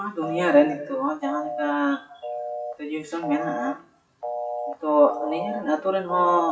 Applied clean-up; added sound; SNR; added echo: classical method WPE with log-MMSE.